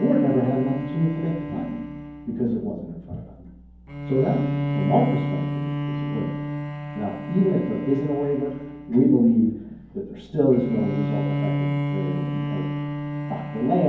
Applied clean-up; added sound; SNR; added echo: none; Bowed string instrument; 5 dB; reverberation time 0.9 s.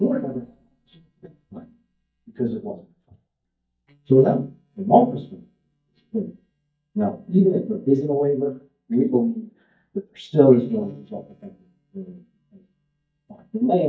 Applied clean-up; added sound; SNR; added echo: neural mask model DeepFilterNet 3.